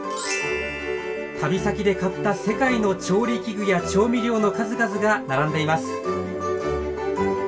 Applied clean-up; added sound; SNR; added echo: none; none; none; reverberation time 0.2 s.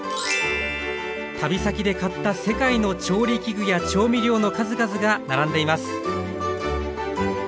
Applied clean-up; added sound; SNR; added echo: none; none; none; none.